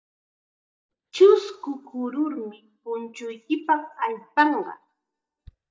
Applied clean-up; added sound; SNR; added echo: neural mask model DeepFilterNet 3.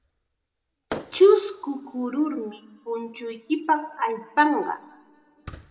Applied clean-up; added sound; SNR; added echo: none; Fireworks; 19 dB; reverberation time 2.2 s.